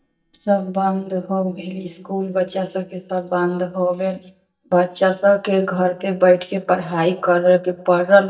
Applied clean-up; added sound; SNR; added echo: neural mask model DeepFilterNet 3.